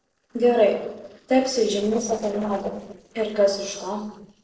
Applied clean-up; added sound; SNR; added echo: neural separator model SepFormer DNS4.